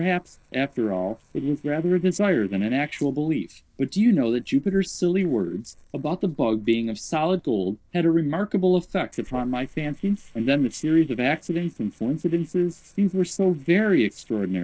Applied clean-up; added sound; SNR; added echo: neural separator model SepFormer DNS4.